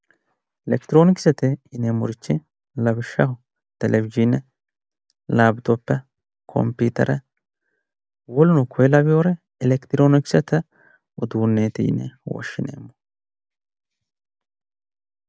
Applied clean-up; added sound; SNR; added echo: none; none; none; none.